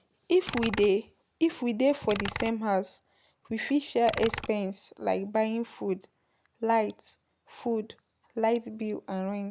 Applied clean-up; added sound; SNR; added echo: none; Computer keyboard; 9 dB; none.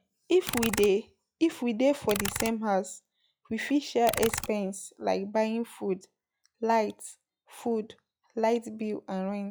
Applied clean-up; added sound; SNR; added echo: classical method log-MMSE.